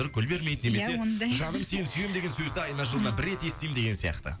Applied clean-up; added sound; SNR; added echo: none; Fart; 17 dB; none.